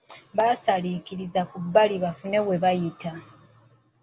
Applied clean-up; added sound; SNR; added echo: none; none; none; none.